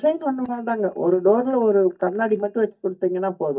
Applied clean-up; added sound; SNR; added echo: neural mask model DeepFilterNet 3.